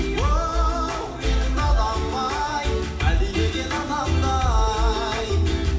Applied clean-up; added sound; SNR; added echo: none; none; none; reverberation time 1.1 s.